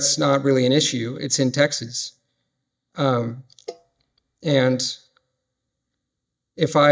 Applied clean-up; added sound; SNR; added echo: neural mask model DeepFilterNet 3.